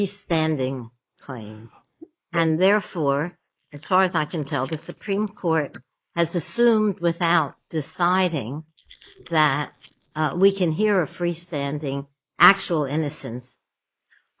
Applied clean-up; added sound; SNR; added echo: neural mask model Resemble Enhance denoiser.